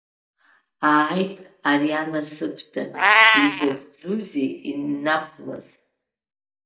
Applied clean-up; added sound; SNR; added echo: neural mask model DeepFilterNet 3.